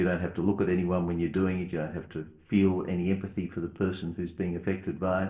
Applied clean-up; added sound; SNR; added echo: neural separator model SepFormer DNS4.